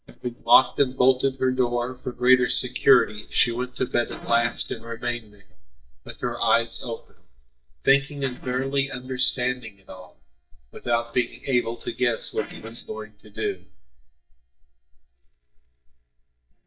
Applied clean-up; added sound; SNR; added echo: neural mask model DeepFilterNet 3.